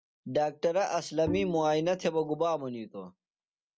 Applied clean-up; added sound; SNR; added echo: none; Bowed string instrument; 10 dB; none.